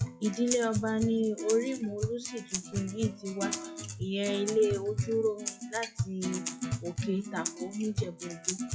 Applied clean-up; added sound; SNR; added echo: classical method WPE with log-MMSE.